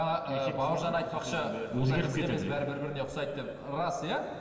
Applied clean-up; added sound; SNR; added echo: none; none; none; reverberation time 2.9 s.